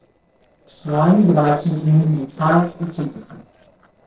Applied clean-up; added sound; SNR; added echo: neural separator model SepFormer DNS4.